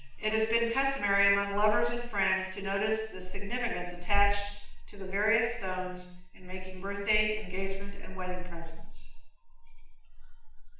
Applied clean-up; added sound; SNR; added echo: none; none; none; reverberation time 0.7 s.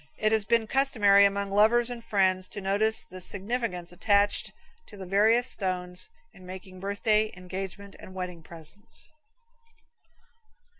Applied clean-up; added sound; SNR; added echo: none; none; none; none.